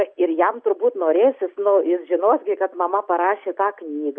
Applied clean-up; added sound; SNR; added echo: none; none; none; none.